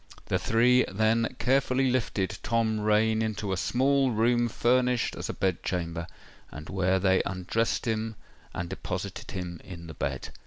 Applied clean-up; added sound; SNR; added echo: none; none; none; none.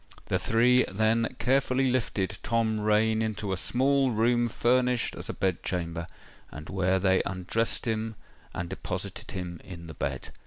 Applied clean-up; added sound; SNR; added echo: none; Tambourine; 6 dB; none.